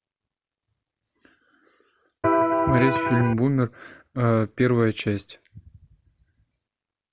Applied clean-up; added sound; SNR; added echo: none; Electric guitar; -5 dB; none.